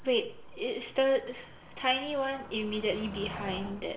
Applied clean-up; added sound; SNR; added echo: none; Motor vehicle (road); 15 dB; reverberation time 0.6 s.